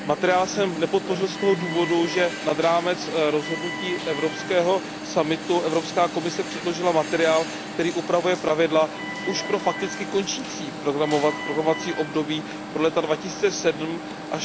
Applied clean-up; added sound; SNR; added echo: none; Alarm; 8 dB; none.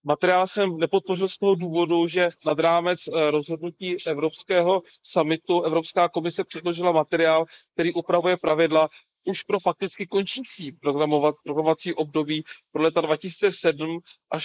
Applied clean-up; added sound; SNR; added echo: neural mask model Resemble Enhance denoiser.